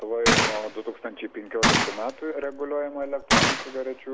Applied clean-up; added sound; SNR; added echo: none; Gunshot, gunfire; -4 dB; none.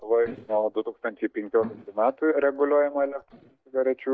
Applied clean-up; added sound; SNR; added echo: neural mask model DeepFilterNet 3.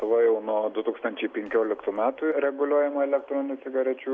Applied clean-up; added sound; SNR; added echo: none; none; none; none.